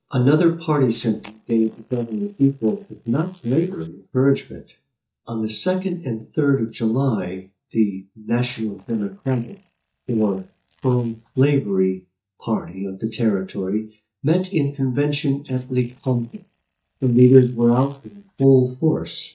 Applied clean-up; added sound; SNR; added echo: neural mask model DeepFilterNet 3.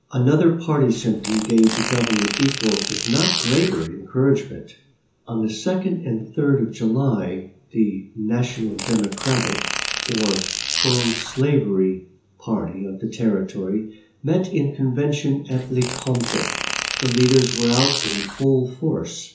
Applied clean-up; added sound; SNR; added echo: none; Fart; 4 dB; reverberation time 0.6 s.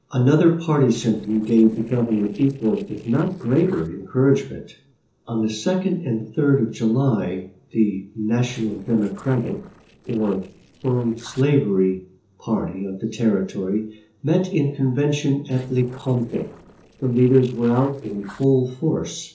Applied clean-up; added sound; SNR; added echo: neural separator model SepFormer DNS4.